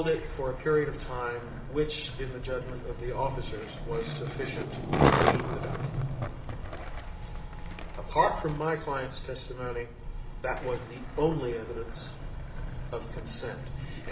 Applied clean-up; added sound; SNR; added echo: none; Skateboard; 2 dB; reverberation time 1.3 s.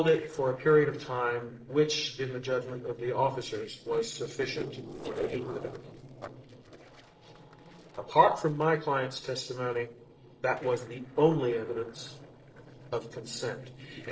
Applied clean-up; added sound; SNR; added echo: neural separator model SepFormer DNS4.